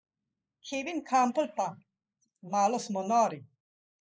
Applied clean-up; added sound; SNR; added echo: neural mask model Resemble Enhance denoiser.